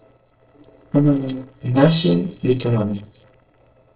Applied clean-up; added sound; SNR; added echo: neural separator model SepFormer DNS4.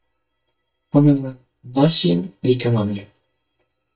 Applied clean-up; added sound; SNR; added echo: neural mask model DeepFilterNet 3.